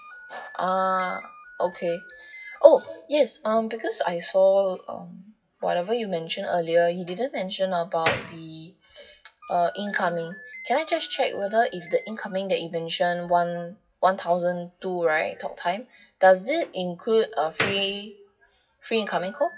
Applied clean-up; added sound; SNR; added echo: classical method WPE with log-MMSE.